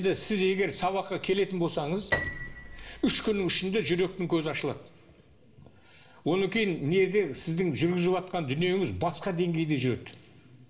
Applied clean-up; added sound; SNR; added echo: none; Piano; 10 dB; reverberation time 2.5 s.